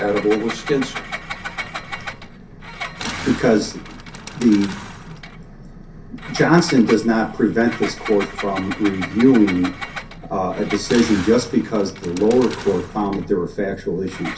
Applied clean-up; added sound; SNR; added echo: none; Engine; 13 dB; reverberation time 0.3 s.